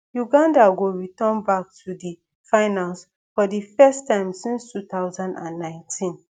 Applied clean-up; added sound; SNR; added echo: none; none; none; none.